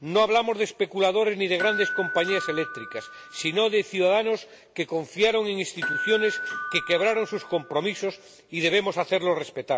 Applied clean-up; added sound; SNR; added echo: none; Door / Bell; 10 dB; none.